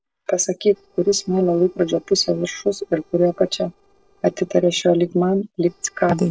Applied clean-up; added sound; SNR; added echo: neural separator model SepFormer DNS4.